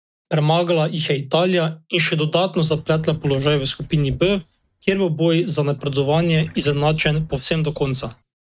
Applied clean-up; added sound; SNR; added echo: neural mask model RNNoise.